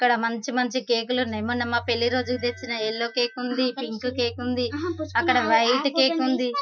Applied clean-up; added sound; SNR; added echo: classical method Wiener filter.